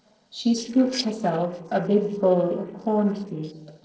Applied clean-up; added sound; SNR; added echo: neural separator model SepFormer DNS4.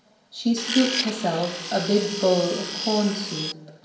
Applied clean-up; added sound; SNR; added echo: none; Tools; 6 dB; reverberation time 0.7 s.